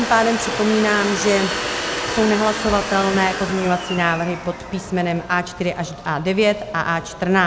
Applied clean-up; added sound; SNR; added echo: none; Domestic sounds, home sounds; 7 dB; none.